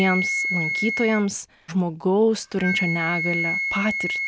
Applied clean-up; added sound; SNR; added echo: none; Wind instrument, woodwind instrument; 3 dB; none.